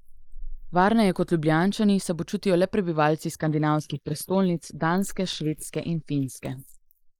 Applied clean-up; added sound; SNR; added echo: neural mask model Resemble Enhance denoiser.